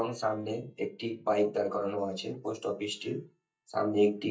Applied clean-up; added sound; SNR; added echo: neural mask model DeepFilterNet 3.